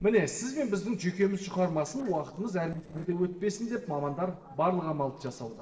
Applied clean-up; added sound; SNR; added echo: neural separator model SepFormer DNS4.